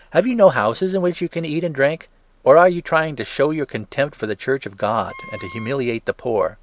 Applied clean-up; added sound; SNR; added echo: none; Wind instrument, woodwind instrument; 20 dB; none.